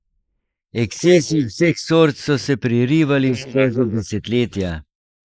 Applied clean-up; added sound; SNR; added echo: neural mask model Resemble Enhance denoiser.